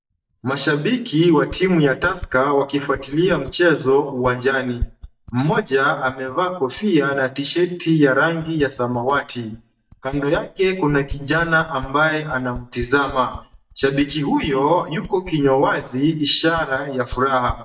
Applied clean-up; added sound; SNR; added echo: neural mask model DeepFilterNet 3.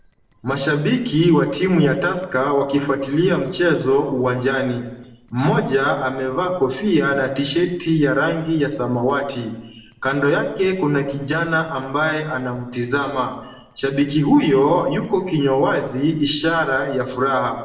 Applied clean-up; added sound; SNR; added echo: neural separator model SepFormer DNS4.